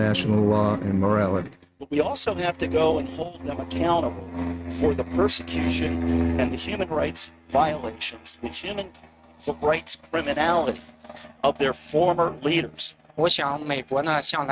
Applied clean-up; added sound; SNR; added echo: neural mask model RNNoise.